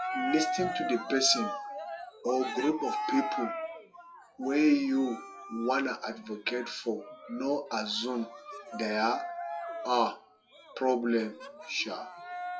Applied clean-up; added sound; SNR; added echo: classical method WPE with log-MMSE.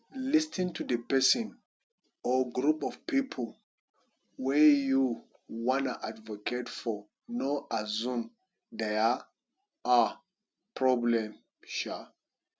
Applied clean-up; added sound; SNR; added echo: none; none; none; none.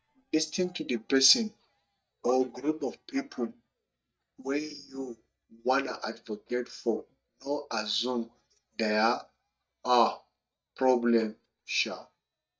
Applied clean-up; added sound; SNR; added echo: neural mask model DeepFilterNet 3.